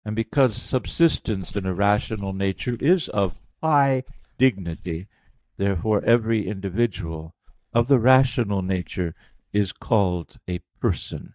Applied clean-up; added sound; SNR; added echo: neural mask model DeepFilterNet 3.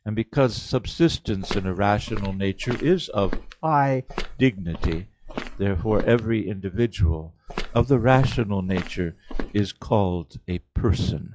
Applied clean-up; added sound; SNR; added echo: classical method log-MMSE.